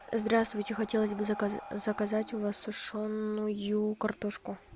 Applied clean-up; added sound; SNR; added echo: none; Breathing; 18 dB; none.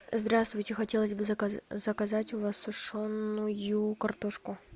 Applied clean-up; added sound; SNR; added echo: none; none; none; none.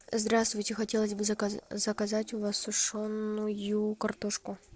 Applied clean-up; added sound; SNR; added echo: neural separator model SepFormer DNS4.